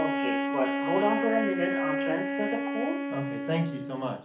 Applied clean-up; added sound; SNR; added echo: none; Wind instrument, woodwind instrument; -1 dB; reverberation time 0.4 s.